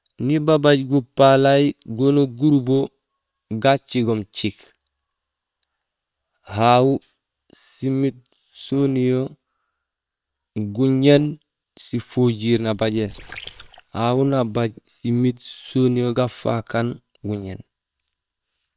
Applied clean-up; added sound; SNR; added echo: neural separator model SepFormer WHAM!.